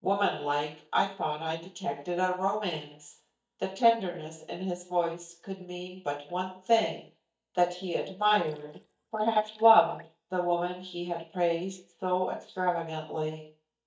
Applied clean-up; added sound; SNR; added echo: neural mask model DeepFilterNet 3.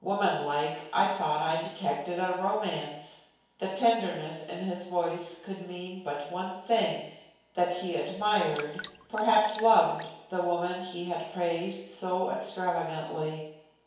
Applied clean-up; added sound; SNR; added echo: none; Drip; 13 dB; reverberation time 1.0 s.